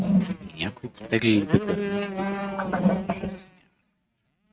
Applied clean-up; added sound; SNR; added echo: neural mask model RNNoise.